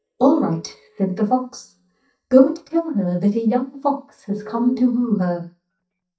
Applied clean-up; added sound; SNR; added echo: neural mask model DeepFilterNet 3.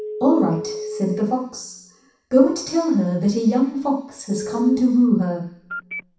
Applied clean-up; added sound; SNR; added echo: none; Telephone; 13 dB; reverberation time 0.7 s.